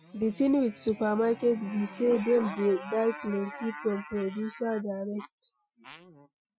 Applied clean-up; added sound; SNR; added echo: classical method Wiener filter.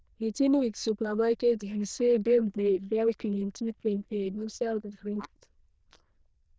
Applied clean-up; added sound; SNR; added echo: neural diffusion model UNIVERSE++.